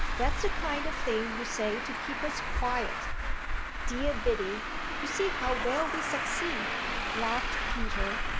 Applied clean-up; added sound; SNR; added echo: none; Traffic noise, roadway noise; -3 dB; none.